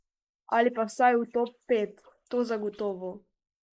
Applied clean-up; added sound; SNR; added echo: neural mask model Resemble Enhance denoiser.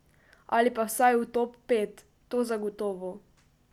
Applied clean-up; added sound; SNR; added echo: none; none; none; none.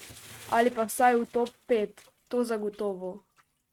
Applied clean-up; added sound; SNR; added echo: neural mask model RNNoise.